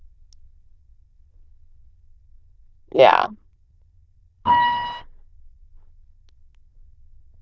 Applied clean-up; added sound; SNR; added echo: neural diffusion model UNIVERSE++.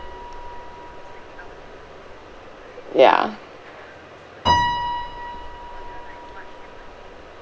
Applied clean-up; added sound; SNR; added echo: none; Piano; 3 dB; none.